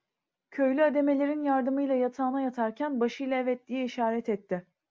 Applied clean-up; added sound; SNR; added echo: none; none; none; none.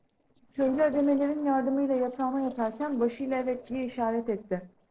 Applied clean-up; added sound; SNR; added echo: neural separator model SepFormer DNS4.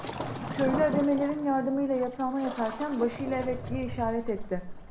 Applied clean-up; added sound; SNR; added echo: none; Waves, surf; 7 dB; reverberation time 0.6 s.